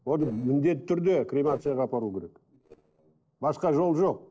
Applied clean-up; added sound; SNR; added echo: neural separator model SepFormer DNS4.